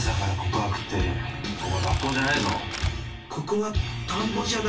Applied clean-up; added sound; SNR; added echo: none; Drill; 15 dB; reverberation time 0.1 s.